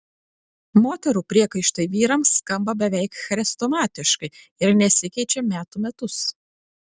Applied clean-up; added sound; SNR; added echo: none; none; none; none.